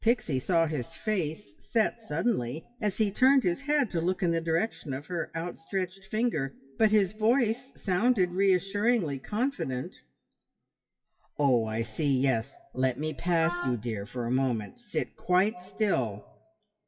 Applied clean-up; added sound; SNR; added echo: classical method WPE with log-MMSE.